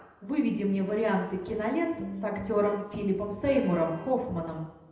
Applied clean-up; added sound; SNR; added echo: none; Electric guitar; 12 dB; reverberation time 0.8 s.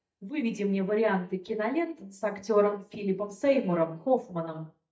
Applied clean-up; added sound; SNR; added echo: neural mask model DeepFilterNet 3.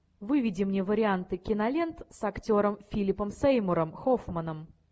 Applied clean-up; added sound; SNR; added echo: none; none; none; none.